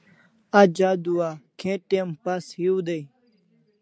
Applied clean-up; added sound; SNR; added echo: none; none; none; none.